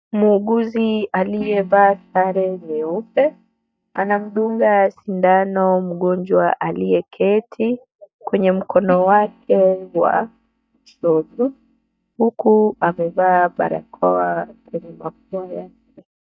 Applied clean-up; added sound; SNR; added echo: neural mask model DeepFilterNet 3.